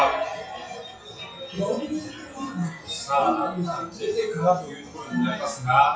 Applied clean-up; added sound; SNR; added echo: classical method WPE with log-MMSE.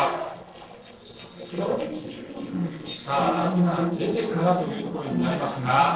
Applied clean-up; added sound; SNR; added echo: neural separator model SepFormer DNS4.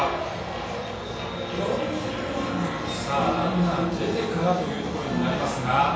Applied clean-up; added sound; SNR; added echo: none; Wind instrument, woodwind instrument; 15 dB; reverberation time 0.7 s.